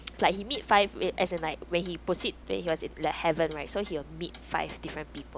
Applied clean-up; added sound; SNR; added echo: none; Clock; 17 dB; none.